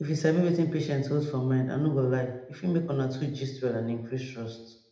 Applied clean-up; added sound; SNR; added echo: none; none; none; reverberation time 0.8 s.